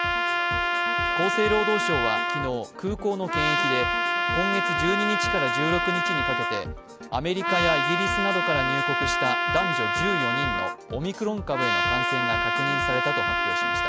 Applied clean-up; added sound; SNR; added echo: none; Trumpet; -3 dB; none.